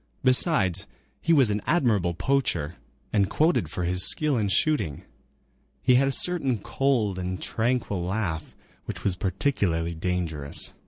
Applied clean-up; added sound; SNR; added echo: none; none; none; none.